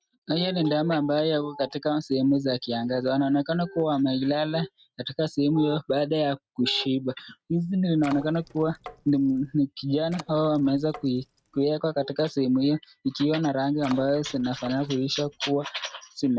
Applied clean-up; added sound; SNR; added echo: neural mask model RNNoise.